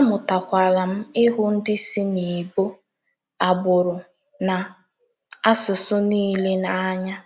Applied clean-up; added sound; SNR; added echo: none; none; none; none.